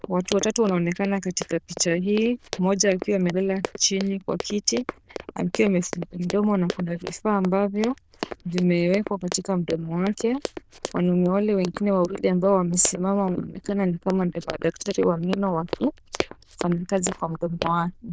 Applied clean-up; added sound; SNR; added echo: neural diffusion model UNIVERSE++.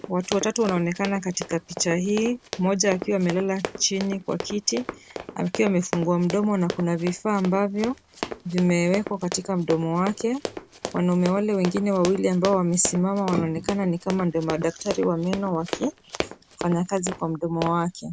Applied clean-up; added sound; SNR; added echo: none; Run; 11 dB; none.